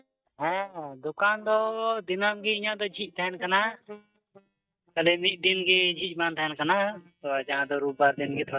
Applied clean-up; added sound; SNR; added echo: neural mask model DeepFilterNet 3.